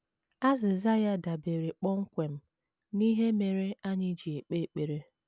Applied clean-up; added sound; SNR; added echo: none; none; none; none.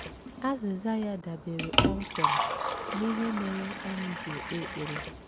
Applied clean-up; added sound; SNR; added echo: none; Liquid; -1 dB; none.